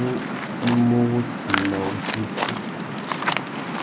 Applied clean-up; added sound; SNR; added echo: none; Waves, surf; 2 dB; none.